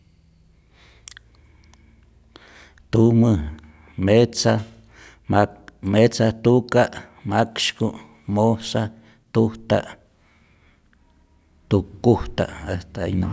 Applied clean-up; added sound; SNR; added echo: none; none; none; none.